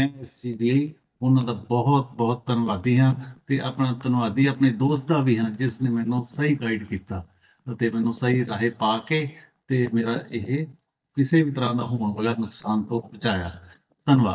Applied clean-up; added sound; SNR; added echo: neural mask model DeepFilterNet 3.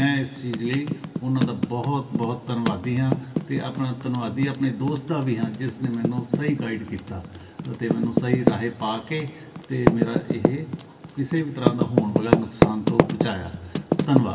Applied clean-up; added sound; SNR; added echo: none; Typing; 0 dB; reverberation time 1.8 s.